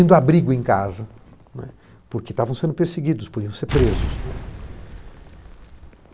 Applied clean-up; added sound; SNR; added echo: none; Explosion; 9 dB; none.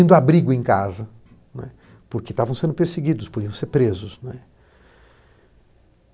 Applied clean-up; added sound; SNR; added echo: none; none; none; none.